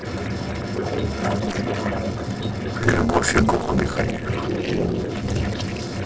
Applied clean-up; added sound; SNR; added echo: neural separator model SepFormer DNS4.